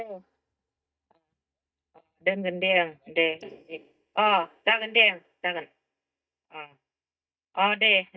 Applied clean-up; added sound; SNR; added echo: neural mask model DeepFilterNet 3.